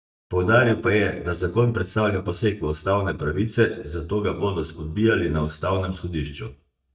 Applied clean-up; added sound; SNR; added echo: neural mask model DeepFilterNet 3.